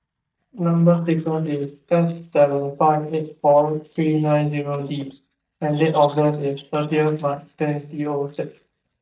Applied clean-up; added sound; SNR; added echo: neural mask model DeepFilterNet 3.